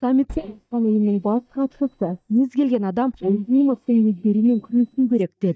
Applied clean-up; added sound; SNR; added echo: neural mask model DeepFilterNet 3.